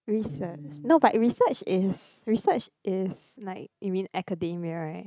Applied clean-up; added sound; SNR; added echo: neural mask model RNNoise.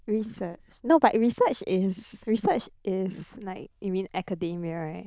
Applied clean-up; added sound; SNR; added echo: neural diffusion model UNIVERSE++.